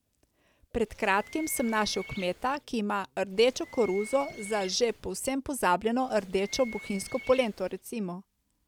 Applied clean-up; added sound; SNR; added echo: none; Bird; 17 dB; none.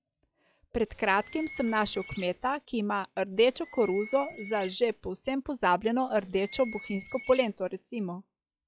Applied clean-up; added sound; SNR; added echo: classical method log-MMSE.